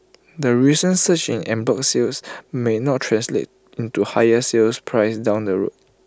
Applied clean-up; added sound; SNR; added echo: none; none; none; none.